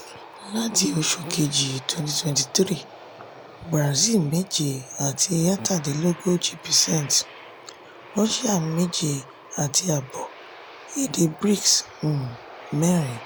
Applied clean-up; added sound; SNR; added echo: none; Aircraft; 18 dB; none.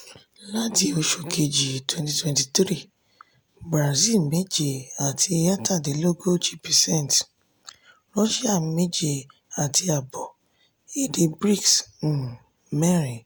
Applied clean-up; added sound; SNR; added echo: none; none; none; none.